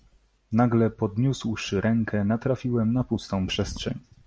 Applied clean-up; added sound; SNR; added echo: none; none; none; none.